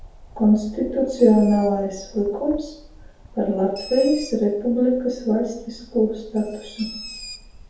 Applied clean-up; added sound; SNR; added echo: none; Bird; 18 dB; reverberation time 0.7 s.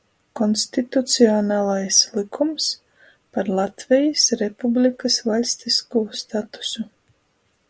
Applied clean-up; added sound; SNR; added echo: none; none; none; none.